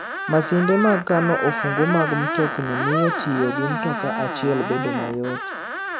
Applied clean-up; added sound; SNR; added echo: none; Screech; 4 dB; none.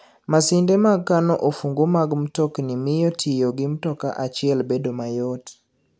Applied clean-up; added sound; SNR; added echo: none; none; none; none.